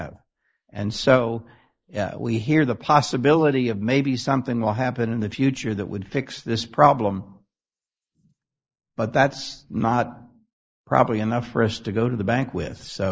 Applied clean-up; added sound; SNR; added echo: neural mask model Resemble Enhance denoiser.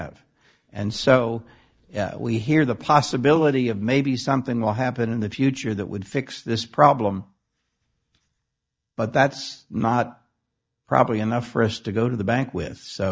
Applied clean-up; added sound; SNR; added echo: neural mask model DeepFilterNet 3.